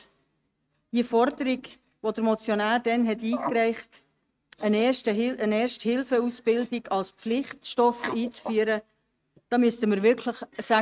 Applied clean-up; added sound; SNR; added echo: neural mask model RNNoise.